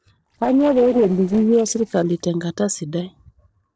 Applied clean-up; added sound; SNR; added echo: neural separator model SepFormer DNS4.